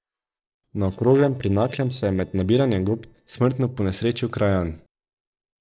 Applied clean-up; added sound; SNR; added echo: neural separator model SepFormer DNS4.